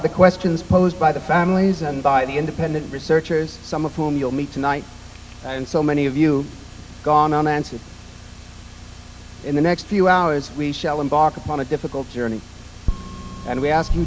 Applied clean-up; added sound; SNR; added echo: none; none; none; none.